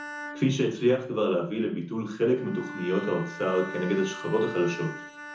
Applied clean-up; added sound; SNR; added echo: none; Bowed string instrument; 13 dB; reverberation time 0.6 s.